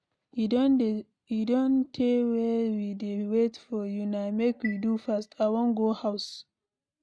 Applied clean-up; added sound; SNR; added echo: neural mask model RNNoise.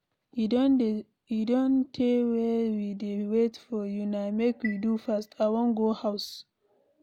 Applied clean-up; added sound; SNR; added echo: none; Chime; 20 dB; none.